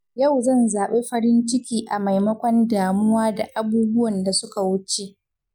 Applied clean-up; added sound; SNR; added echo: none; none; none; none.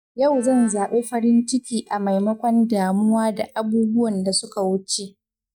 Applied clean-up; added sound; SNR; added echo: neural mask model DeepFilterNet 3.